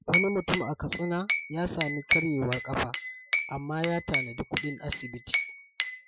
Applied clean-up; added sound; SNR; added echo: classical method Wiener filter.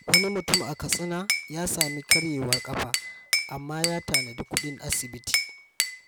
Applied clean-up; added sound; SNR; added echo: none; Glass / Bell; -3 dB; none.